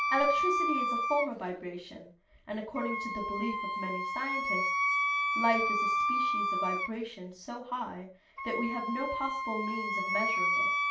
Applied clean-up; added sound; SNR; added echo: none; Wind instrument, woodwind instrument; -4 dB; reverberation time 0.3 s.